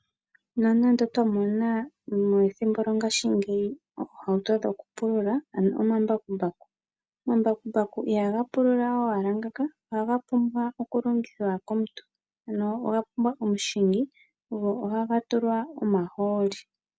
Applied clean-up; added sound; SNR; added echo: none; none; none; none.